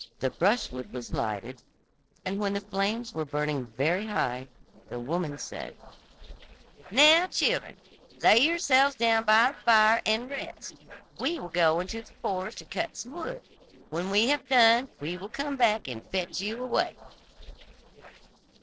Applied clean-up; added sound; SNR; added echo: neural separator model SepFormer DNS4.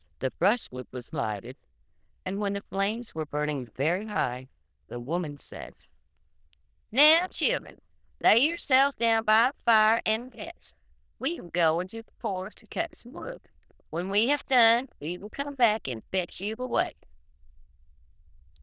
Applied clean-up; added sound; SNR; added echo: neural diffusion model UNIVERSE++.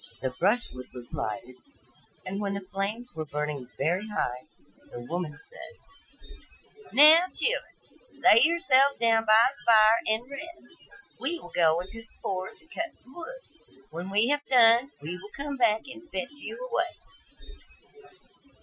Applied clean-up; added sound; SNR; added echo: classical method Wiener filter.